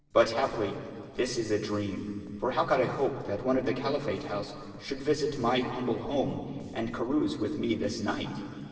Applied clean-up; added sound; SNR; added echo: neural separator model SepFormer DNS4.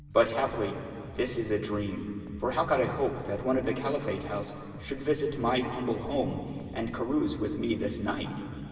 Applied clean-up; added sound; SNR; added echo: none; Bass guitar; 17 dB; reverberation time 2.6 s.